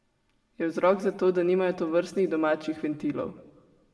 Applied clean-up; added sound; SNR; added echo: none; none; none; reverberation time 0.9 s.